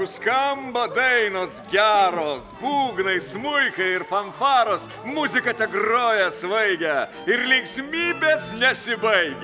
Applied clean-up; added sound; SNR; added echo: none; none; none; none.